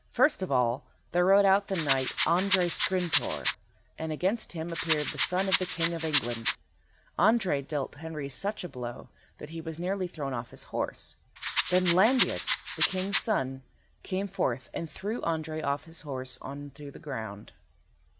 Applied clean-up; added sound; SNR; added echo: none; Rattle; -4 dB; none.